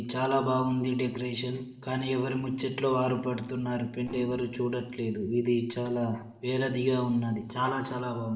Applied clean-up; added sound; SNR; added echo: neural separator model SepFormer DNS4.